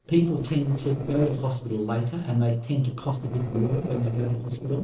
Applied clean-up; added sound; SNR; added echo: neural separator model SepFormer DNS4.